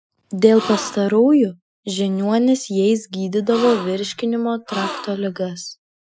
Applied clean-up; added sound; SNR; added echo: classical method Wiener filter.